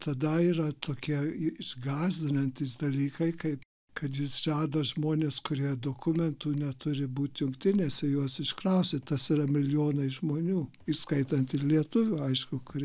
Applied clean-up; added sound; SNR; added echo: none; none; none; none.